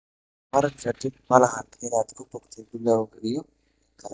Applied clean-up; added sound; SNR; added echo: neural mask model DeepFilterNet 3.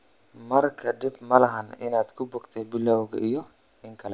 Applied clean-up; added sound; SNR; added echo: none; none; none; none.